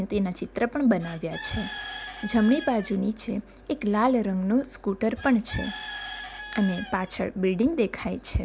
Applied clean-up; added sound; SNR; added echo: none; Bird / Chicken, rooster; 15 dB; none.